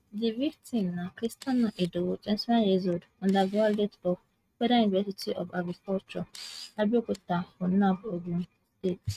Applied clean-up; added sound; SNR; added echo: neural mask model RNNoise.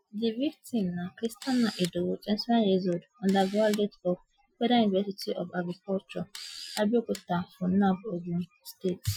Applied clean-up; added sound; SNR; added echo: classical method Wiener filter.